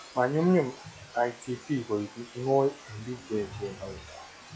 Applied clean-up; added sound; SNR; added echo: classical method log-MMSE.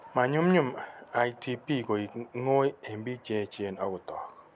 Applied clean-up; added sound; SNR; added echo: none; none; none; none.